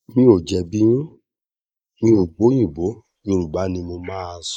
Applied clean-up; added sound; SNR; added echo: neural mask model Resemble Enhance denoiser.